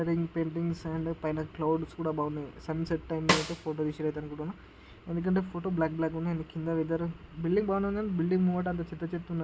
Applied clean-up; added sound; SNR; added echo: none; Snare drum; 2 dB; none.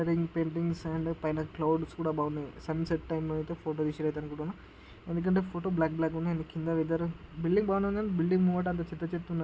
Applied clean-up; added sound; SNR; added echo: none; none; none; none.